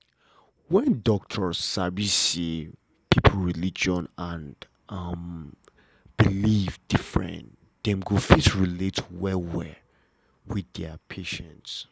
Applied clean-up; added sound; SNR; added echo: none; none; none; none.